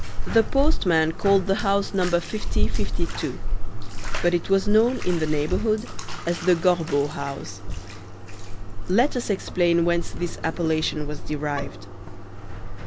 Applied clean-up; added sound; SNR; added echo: none; Bathtub (filling or washing); 0 dB; none.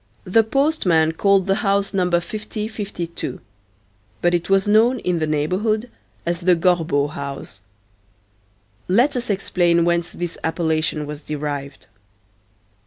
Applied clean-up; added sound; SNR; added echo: none; none; none; none.